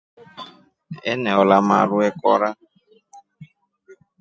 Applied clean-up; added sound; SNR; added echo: none; none; none; none.